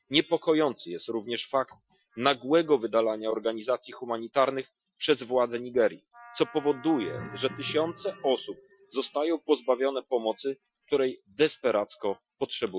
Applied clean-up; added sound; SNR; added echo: classical method Wiener filter.